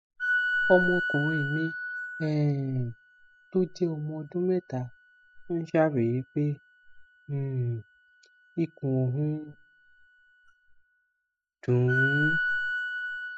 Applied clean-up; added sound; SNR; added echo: classical method spectral subtraction.